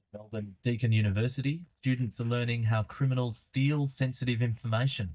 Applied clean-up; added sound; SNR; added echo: neural mask model DeepFilterNet 3.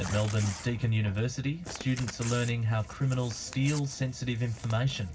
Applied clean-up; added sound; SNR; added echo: none; Crumpling, crinkling / Tearing; 15 dB; reverberation time 0.4 s.